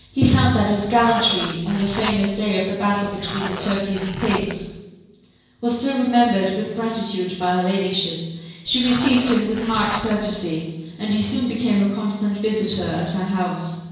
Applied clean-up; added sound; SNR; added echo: none; Zipper (clothing); 10 dB; reverberation time 1.0 s.